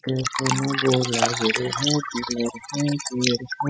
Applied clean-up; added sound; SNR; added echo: classical method spectral subtraction.